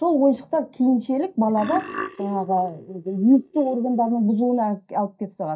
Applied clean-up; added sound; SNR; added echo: neural mask model DeepFilterNet 3.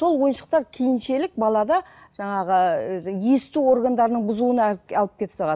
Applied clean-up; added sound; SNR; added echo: none; none; none; none.